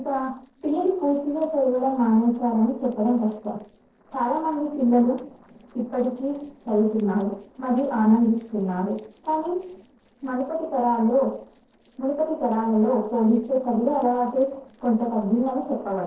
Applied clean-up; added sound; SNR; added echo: neural separator model SepFormer DNS4.